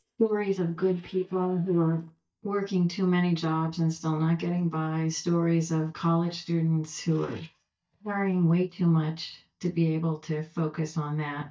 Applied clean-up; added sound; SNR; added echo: neural mask model DeepFilterNet 3.